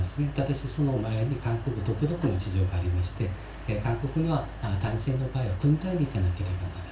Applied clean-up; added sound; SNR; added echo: none; Mechanical fan; 12 dB; reverberation time 0.3 s.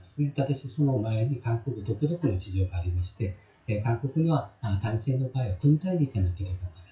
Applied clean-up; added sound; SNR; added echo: classical method WPE with log-MMSE.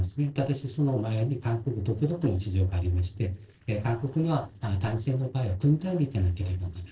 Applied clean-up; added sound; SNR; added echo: neural separator model SepFormer DNS4.